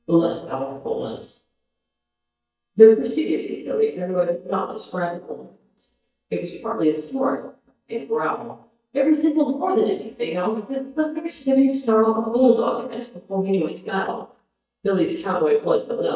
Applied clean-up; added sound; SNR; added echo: neural mask model DeepFilterNet 3.